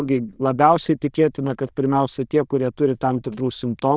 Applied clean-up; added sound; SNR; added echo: neural diffusion model UNIVERSE++.